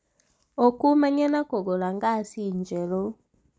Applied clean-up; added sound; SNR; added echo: none; none; none; none.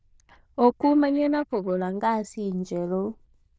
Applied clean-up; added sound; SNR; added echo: neural diffusion model UNIVERSE++.